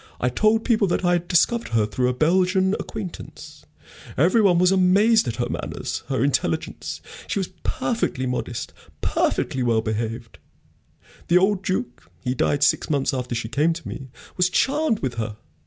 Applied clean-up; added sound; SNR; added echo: none; none; none; none.